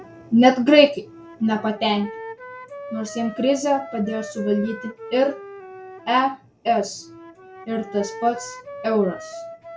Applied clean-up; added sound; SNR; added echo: none; Wind instrument, woodwind instrument; 15 dB; none.